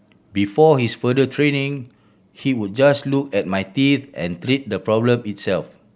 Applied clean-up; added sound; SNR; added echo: none; none; none; none.